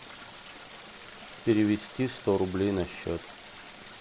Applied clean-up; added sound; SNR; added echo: none; Stream; 14 dB; none.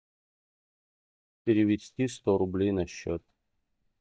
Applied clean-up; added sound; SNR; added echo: neural mask model DeepFilterNet 3.